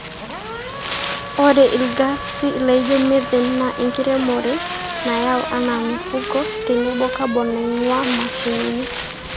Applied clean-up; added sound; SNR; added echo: none; Wind + Race car, auto racing / Accelerating, revving, vroom; 6 dB; none.